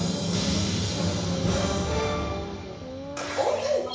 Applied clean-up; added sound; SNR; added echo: none; Brass instrument; 11 dB; reverberation time 0.7 s.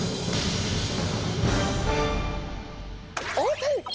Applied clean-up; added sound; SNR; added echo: none; none; none; none.